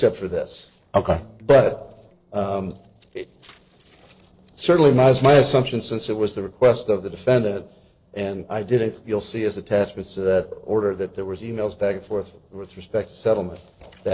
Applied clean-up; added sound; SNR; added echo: neural separator model SepFormer DNS4.